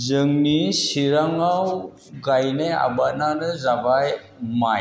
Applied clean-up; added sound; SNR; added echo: none; none; none; none.